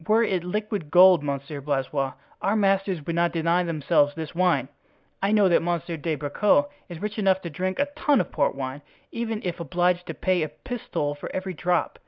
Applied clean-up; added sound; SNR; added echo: none; none; none; none.